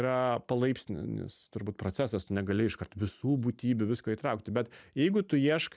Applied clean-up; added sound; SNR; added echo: none; none; none; none.